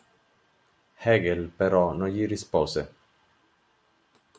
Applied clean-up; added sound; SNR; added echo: none; none; none; none.